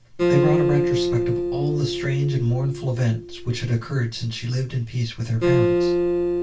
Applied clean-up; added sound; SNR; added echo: none; Acoustic guitar; 0 dB; reverberation time 0.2 s.